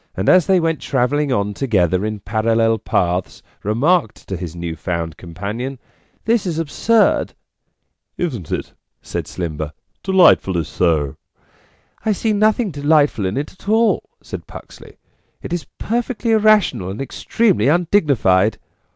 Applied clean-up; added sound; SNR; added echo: none; none; none; none.